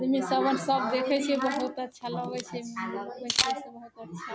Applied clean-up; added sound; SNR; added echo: none; Camera; 9 dB; none.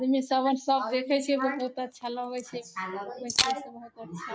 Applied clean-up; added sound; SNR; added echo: neural mask model Resemble Enhance denoiser.